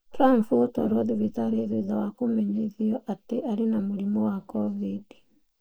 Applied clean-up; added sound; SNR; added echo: neural mask model Resemble Enhance denoiser.